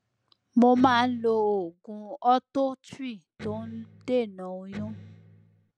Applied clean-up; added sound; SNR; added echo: none; Electric guitar; 17 dB; none.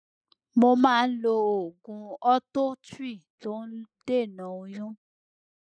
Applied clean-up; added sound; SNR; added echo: neural mask model Resemble Enhance denoiser.